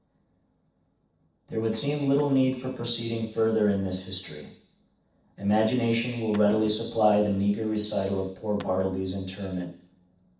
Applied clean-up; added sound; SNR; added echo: neural separator model SepFormer DNS4.